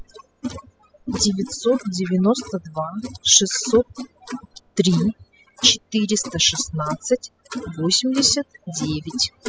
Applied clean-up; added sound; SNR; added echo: classical method spectral subtraction.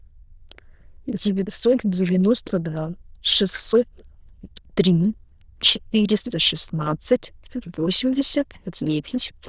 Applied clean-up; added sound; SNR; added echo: neural diffusion model UNIVERSE++.